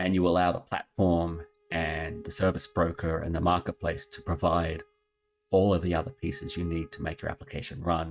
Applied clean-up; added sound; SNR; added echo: neural mask model RNNoise.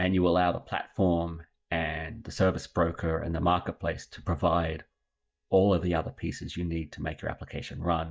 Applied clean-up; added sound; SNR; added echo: neural mask model DeepFilterNet 3.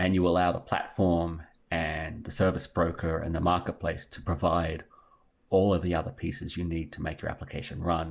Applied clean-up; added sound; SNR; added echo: none; none; none; none.